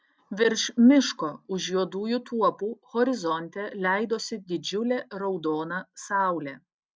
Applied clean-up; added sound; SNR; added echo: none; none; none; none.